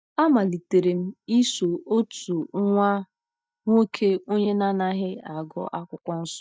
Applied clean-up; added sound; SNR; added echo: neural mask model DeepFilterNet 3.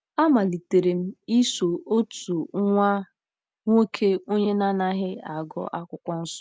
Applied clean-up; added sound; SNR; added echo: none; none; none; none.